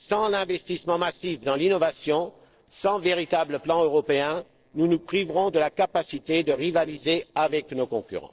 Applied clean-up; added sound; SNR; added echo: neural separator model SepFormer DNS4.